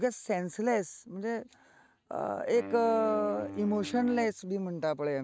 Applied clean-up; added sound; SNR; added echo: neural mask model RNNoise.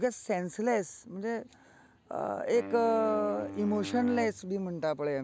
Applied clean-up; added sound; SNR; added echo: none; Wind instrument, woodwind instrument; 10 dB; none.